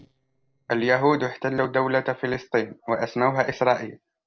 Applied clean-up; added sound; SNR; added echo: neural separator model SepFormer DNS4.